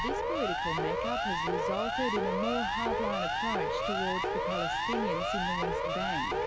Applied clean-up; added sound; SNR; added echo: none; Siren; -5 dB; none.